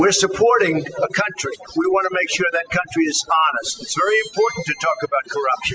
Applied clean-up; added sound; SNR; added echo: classical method spectral subtraction.